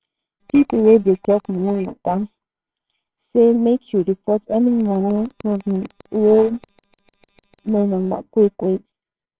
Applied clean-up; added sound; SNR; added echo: neural separator model SepFormer WHAMR!.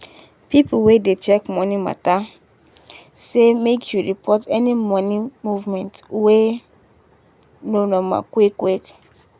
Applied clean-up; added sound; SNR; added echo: none; none; none; none.